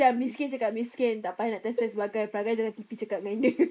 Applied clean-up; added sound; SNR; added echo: neural mask model Resemble Enhance denoiser.